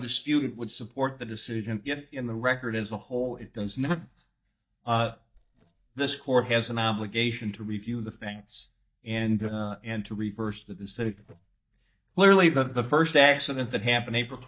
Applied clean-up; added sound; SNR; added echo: neural mask model DeepFilterNet 3.